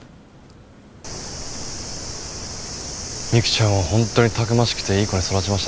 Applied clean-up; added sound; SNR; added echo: none; none; none; none.